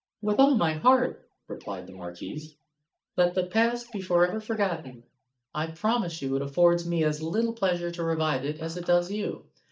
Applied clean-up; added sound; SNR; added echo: neural mask model DeepFilterNet 3.